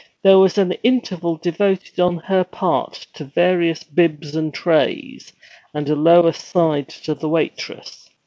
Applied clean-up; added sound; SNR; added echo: none; none; none; none.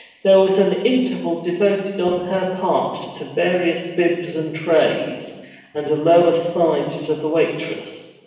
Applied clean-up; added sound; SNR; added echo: none; none; none; reverberation time 1.0 s.